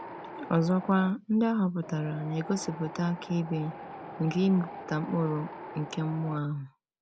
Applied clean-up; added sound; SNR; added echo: none; Wind; 14 dB; none.